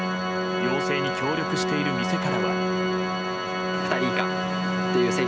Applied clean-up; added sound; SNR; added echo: none; Organ; -4 dB; none.